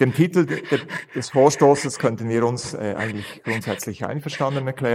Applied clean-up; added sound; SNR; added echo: neural mask model Resemble Enhance denoiser.